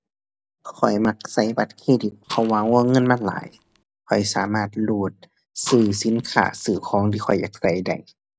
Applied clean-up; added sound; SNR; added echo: none; Fire; 17 dB; none.